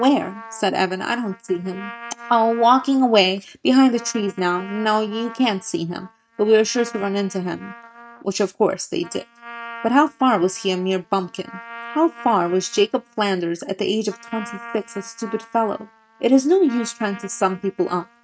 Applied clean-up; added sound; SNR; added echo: neural mask model RNNoise.